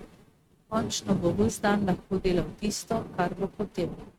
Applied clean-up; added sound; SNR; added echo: neural mask model RNNoise.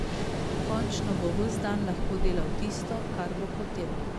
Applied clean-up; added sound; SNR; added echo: none; Ocean; -4 dB; none.